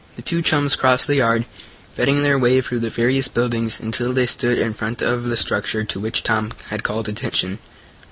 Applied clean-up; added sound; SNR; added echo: none; none; none; none.